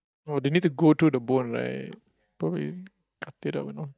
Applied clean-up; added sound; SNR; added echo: neural mask model DeepFilterNet 3.